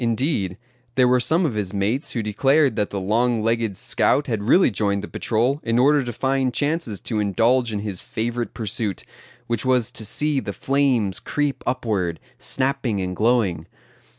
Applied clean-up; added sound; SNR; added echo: none; none; none; none.